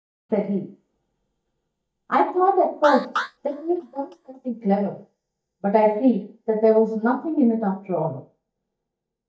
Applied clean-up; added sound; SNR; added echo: neural mask model DeepFilterNet 3.